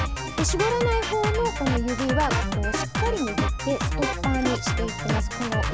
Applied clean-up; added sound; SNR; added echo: none; Drum kit; -2 dB; none.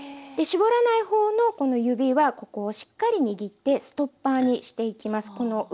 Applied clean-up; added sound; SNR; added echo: none; none; none; none.